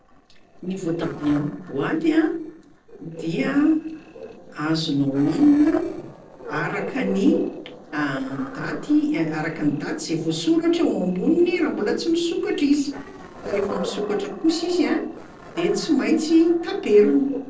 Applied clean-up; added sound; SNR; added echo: neural separator model SepFormer DNS4.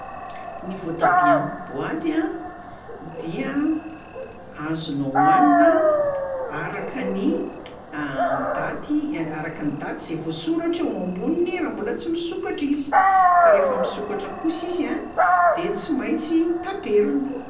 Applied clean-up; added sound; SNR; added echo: none; Dog; -2 dB; reverberation time 0.6 s.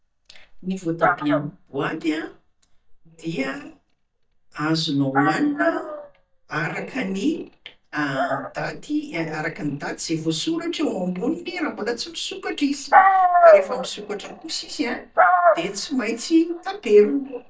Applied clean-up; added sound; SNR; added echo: neural mask model DeepFilterNet 3.